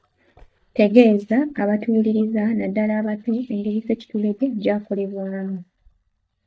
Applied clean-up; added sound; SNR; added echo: neural mask model DeepFilterNet 3.